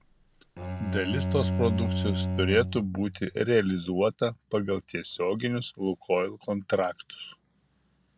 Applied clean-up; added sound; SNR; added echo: none; Bowed string instrument; 2 dB; none.